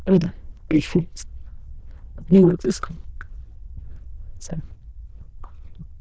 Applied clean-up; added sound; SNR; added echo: neural diffusion model UNIVERSE++.